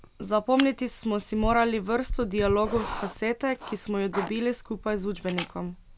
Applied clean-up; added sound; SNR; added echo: none; Writing + Camera; 10 dB; none.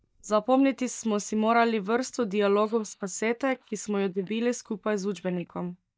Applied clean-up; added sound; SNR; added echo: neural mask model DeepFilterNet 3.